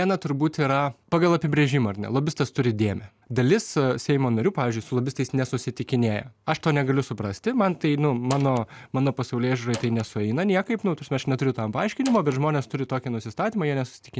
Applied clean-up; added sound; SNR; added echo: none; Door; 15 dB; none.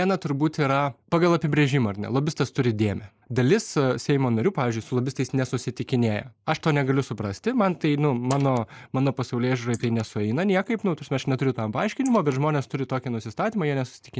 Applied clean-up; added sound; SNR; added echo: neural mask model Resemble Enhance denoiser.